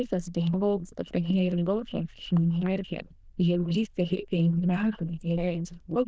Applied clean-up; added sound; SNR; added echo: neural diffusion model UNIVERSE++.